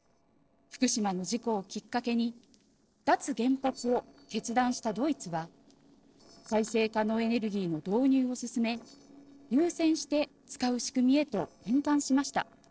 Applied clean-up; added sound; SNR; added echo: neural separator model SepFormer DNS4.